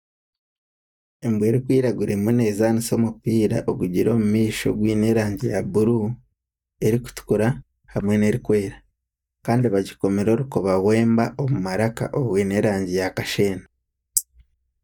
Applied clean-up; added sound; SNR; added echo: neural mask model DeepFilterNet 3.